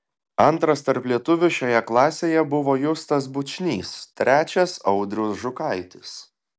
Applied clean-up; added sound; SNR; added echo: none; none; none; none.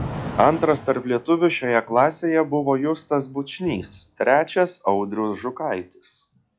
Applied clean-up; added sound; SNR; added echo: classical method log-MMSE.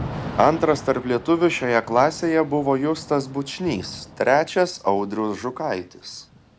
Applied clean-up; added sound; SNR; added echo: none; Thunder / Rain; 16 dB; none.